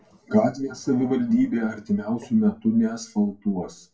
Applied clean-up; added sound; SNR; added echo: none; none; none; reverberation time 0.2 s.